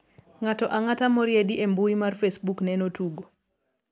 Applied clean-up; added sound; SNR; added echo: none; none; none; none.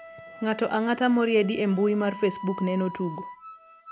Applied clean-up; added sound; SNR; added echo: none; Wind instrument, woodwind instrument; 16 dB; none.